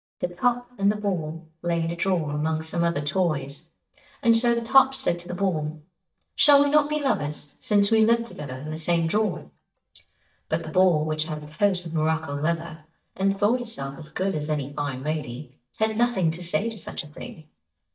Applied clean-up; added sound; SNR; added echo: neural mask model DeepFilterNet 3.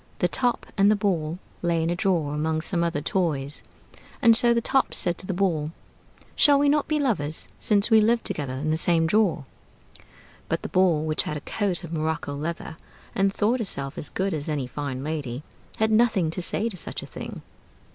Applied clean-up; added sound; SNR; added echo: none; none; none; none.